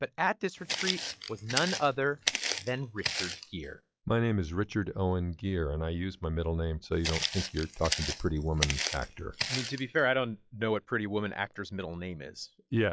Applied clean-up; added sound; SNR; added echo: classical method log-MMSE.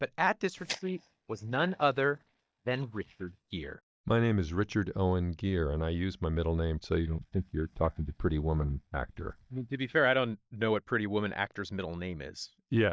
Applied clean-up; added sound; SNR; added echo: neural mask model DeepFilterNet 3.